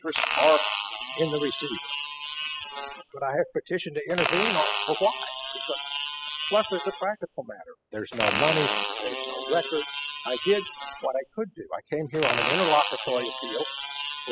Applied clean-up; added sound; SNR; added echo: classical method spectral subtraction.